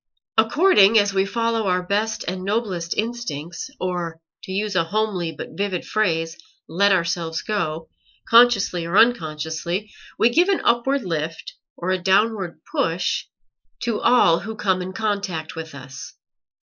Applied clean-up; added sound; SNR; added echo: neural mask model Resemble Enhance denoiser.